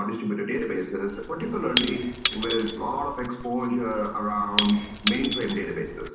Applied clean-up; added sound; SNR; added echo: none; Shatter / Crushing; 5 dB; reverberation time 0.8 s.